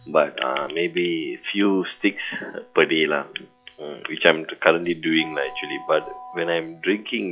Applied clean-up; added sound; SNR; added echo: classical method log-MMSE.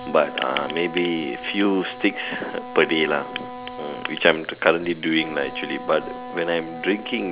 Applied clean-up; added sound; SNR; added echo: none; Wind instrument, woodwind instrument; 12 dB; none.